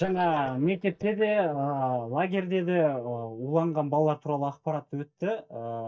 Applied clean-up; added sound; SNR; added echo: neural mask model DeepFilterNet 3.